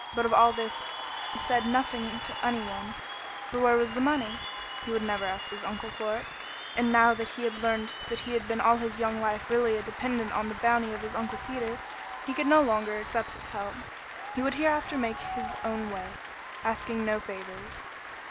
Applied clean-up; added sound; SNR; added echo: none; Applause / Cheering; 9 dB; none.